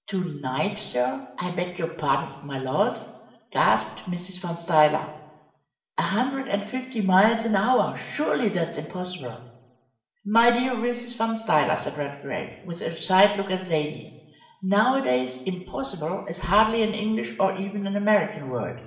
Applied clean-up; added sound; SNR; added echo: none; none; none; reverberation time 0.8 s.